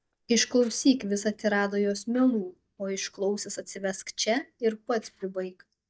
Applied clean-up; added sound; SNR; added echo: neural mask model DeepFilterNet 3.